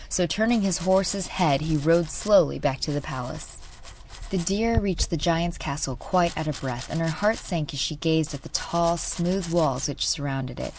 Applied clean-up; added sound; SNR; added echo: none; Domestic sounds, home sounds; 14 dB; none.